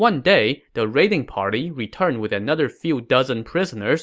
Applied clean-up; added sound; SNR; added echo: none; none; none; none.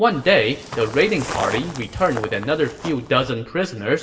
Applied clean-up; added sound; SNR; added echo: none; Walk, footsteps; 11 dB; reverberation time 0.7 s.